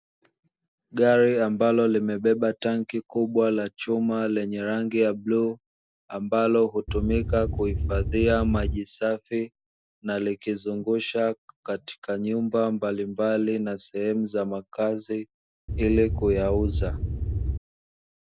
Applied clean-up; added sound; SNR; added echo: none; Wind; 2 dB; none.